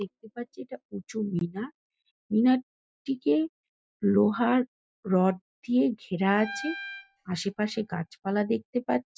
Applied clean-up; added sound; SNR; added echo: classical method log-MMSE.